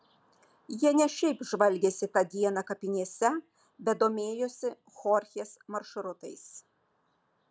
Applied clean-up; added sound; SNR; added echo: none; none; none; none.